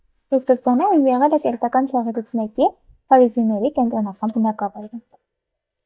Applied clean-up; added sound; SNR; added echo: neural mask model DeepFilterNet 3.